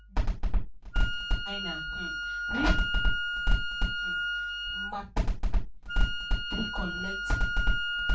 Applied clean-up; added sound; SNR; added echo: none; Wind instrument, woodwind instrument; 6 dB; reverberation time 0.2 s.